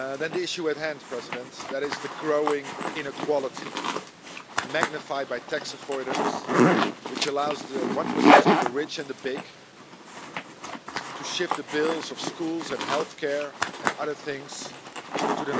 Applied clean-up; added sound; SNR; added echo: none; Zipper (clothing); -4 dB; none.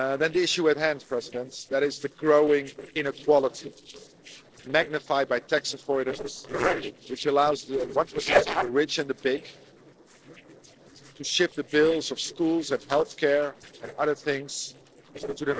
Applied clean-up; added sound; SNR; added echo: neural separator model SepFormer DNS4.